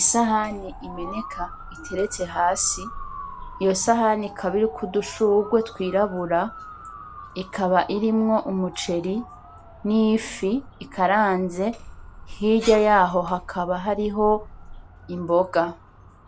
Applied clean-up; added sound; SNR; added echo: none; Motor vehicle (road) / Siren + Hammer; 16 dB; none.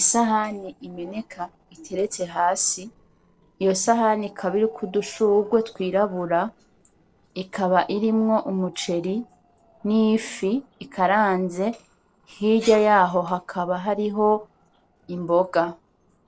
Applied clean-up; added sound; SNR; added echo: neural separator model SepFormer DNS4.